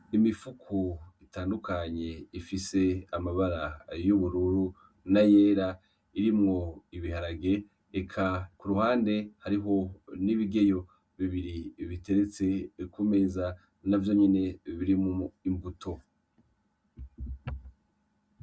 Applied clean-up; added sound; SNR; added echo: none; none; none; none.